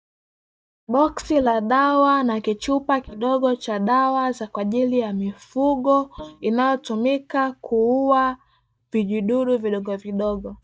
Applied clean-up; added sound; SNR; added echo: neural mask model DeepFilterNet 3.